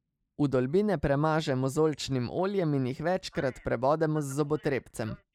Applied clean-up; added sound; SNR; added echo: neural mask model Resemble Enhance denoiser.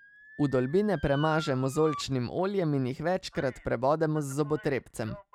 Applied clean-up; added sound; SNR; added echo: none; Motor vehicle (road) / Siren; 18 dB; none.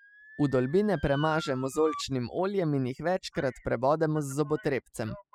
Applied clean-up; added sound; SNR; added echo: classical method spectral subtraction.